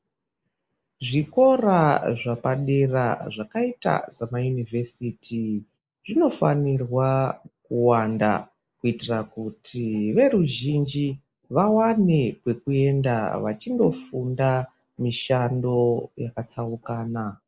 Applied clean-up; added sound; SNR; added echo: neural mask model Resemble Enhance denoiser.